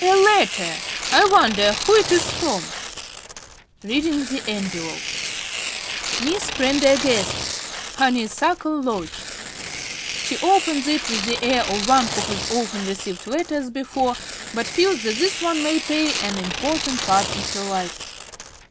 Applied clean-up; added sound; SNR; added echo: none; Tearing; 6 dB; none.